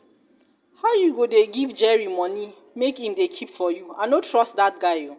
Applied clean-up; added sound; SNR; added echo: none; none; none; none.